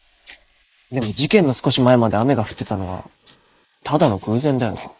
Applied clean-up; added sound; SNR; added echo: neural mask model Resemble Enhance denoiser.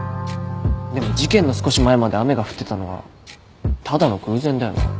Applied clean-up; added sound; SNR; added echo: none; none; none; none.